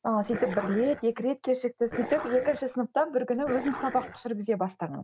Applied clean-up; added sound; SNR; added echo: none; Dog; 11 dB; none.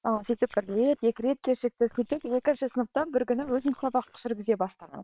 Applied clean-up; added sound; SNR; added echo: neural separator model SepFormer WHAM!.